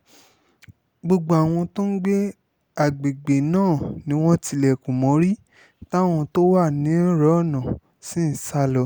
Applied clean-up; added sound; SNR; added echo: none; none; none; none.